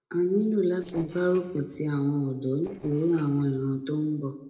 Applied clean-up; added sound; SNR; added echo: neural separator model SepFormer DNS4.